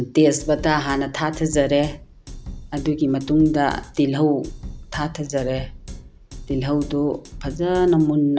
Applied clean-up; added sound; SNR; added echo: none; Drum kit; 14 dB; none.